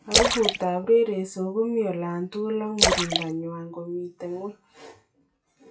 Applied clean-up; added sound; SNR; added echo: classical method WPE with log-MMSE.